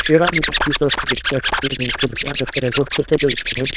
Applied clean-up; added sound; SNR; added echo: neural diffusion model UNIVERSE++.